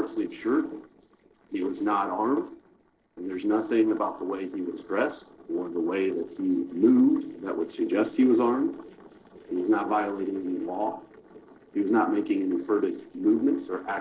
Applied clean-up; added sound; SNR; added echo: neural separator model SepFormer DNS4.